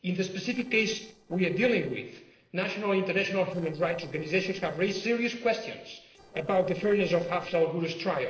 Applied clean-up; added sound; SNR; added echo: neural separator model SepFormer DNS4.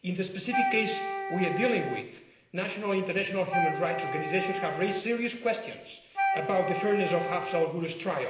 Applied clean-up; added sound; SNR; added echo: none; Wind instrument, woodwind instrument; 3 dB; reverberation time 0.9 s.